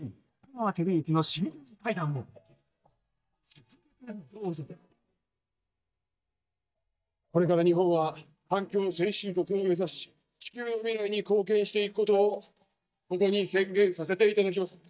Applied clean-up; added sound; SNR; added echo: neural mask model DeepFilterNet 3.